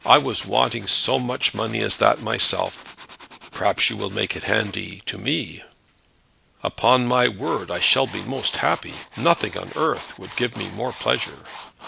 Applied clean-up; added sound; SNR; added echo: none; Tools; 17 dB; none.